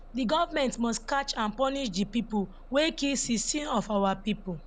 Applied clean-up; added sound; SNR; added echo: none; Bus; 17 dB; none.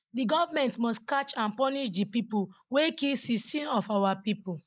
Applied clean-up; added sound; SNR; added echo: neural mask model Resemble Enhance denoiser.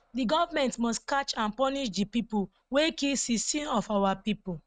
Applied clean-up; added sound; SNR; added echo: neural mask model RNNoise.